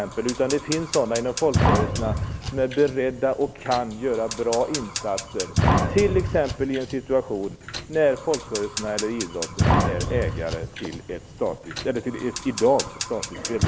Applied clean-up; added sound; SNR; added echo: none; Fire; 2 dB; none.